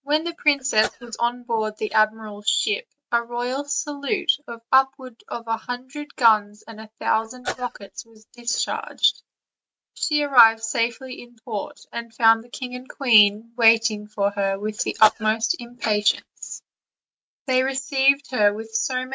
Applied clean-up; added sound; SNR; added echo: neural mask model RNNoise.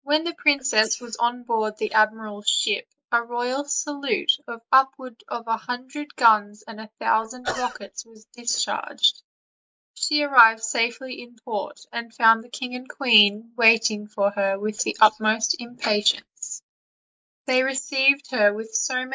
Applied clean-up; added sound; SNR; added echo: neural mask model Resemble Enhance denoiser.